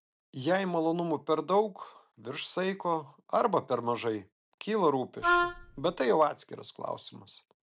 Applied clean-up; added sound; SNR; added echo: none; Wind instrument, woodwind instrument; -1 dB; none.